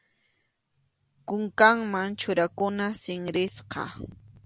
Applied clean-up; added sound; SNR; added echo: none; none; none; none.